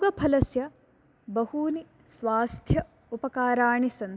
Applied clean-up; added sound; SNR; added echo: none; none; none; none.